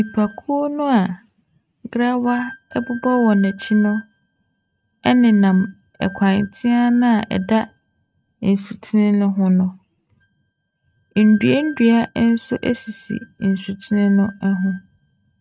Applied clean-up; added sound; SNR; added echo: neural mask model RNNoise.